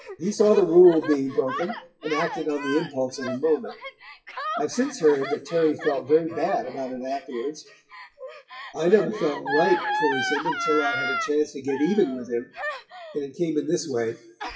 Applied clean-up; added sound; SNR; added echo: classical method WPE with log-MMSE.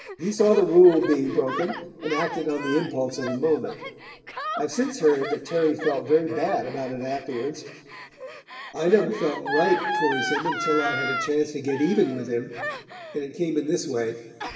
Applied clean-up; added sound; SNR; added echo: none; Gasp; 9 dB; reverberation time 2.2 s.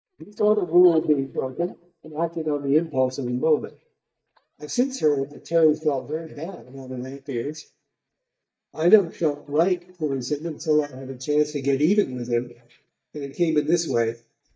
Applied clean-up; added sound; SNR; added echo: neural mask model DeepFilterNet 3.